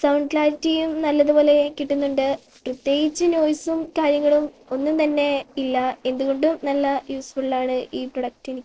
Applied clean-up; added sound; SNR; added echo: neural separator model SepFormer DNS4.